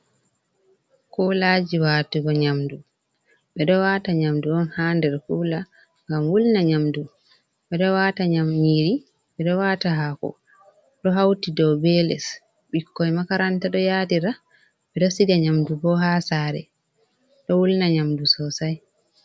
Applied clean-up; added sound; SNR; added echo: none; none; none; none.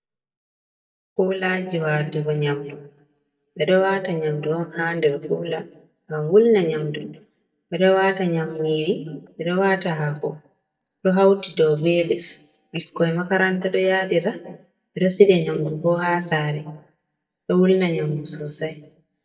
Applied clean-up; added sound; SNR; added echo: neural mask model DeepFilterNet 3.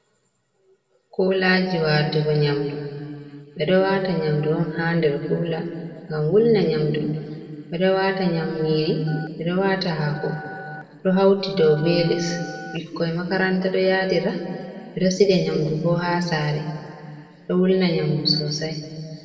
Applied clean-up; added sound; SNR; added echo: none; Telephone; 17 dB; reverberation time 2.0 s.